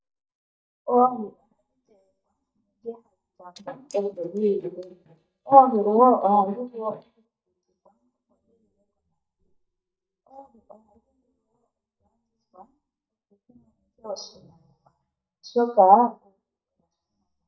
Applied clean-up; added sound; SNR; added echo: neural mask model DeepFilterNet 3.